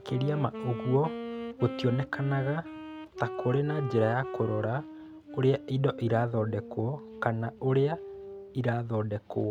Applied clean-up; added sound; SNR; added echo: none; Wind instrument, woodwind instrument; 11 dB; none.